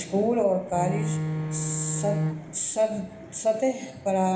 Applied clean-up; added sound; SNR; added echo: none; Bowed string instrument; 3 dB; reverberation time 1.0 s.